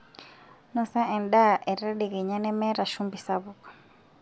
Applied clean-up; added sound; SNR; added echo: none; none; none; none.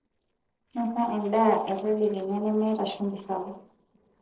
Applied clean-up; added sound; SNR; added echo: neural separator model SepFormer DNS4.